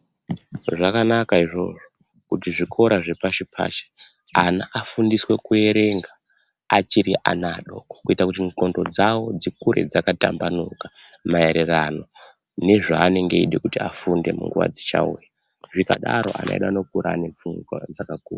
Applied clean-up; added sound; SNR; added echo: none; none; none; none.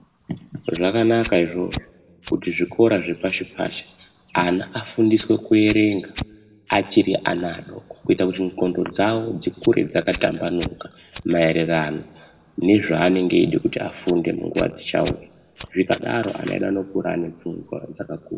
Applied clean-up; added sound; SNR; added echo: none; Fire; 19 dB; reverberation time 0.9 s.